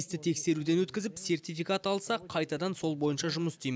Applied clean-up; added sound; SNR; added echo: none; none; none; none.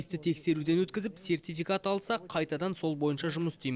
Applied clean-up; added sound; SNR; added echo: neural separator model SepFormer DNS4.